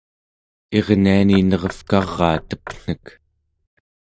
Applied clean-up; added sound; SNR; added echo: none; Knock / Wood; 17 dB; none.